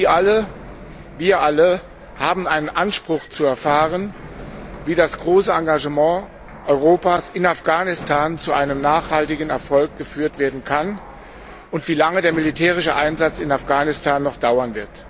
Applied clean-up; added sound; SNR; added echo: none; Sliding door; 17 dB; none.